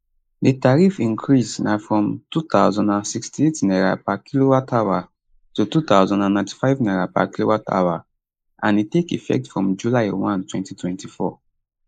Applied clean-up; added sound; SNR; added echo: neural mask model Resemble Enhance denoiser.